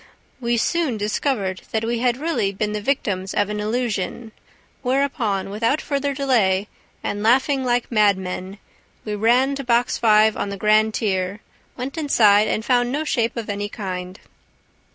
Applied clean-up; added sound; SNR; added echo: none; none; none; none.